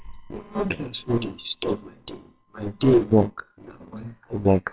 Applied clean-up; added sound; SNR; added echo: neural separator model SepFormer WHAMR!.